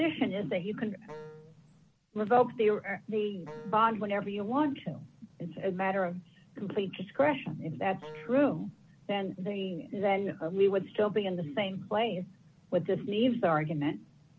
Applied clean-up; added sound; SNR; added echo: none; Wind instrument, woodwind instrument; 18 dB; none.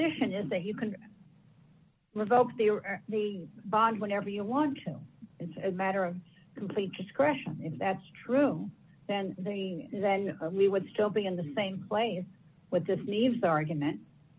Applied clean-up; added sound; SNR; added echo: none; none; none; none.